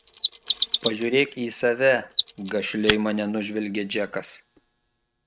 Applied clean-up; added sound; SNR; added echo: neural mask model RNNoise.